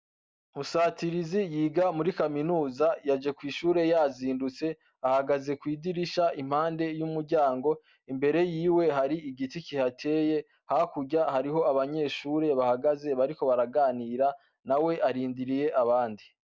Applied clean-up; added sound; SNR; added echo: none; none; none; none.